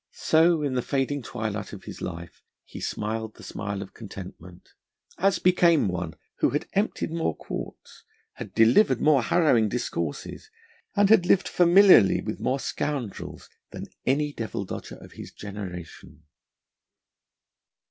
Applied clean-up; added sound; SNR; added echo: none; none; none; none.